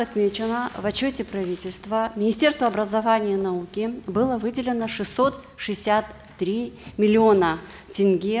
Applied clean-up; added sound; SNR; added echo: none; none; none; none.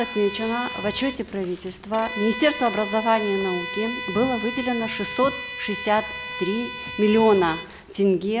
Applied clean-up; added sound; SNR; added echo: none; Bowed string instrument; 9 dB; none.